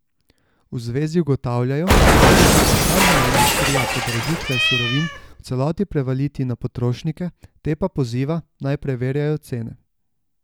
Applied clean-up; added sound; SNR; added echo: none; Cat; -2 dB; none.